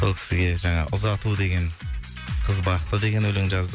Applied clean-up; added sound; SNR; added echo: none; none; none; none.